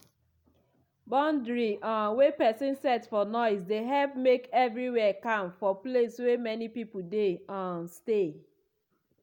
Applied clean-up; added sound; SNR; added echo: none; none; none; none.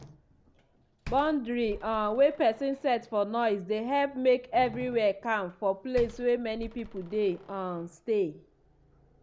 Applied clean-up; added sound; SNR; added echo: none; Slam; 19 dB; none.